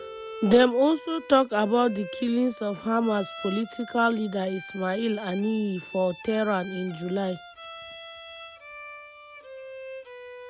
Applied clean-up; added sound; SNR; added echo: none; Bowed string instrument; 15 dB; none.